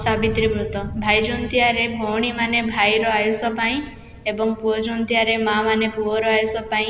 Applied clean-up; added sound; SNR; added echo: none; Thunder; 14 dB; none.